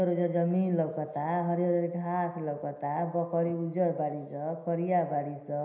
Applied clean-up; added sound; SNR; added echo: none; none; none; reverberation time 0.9 s.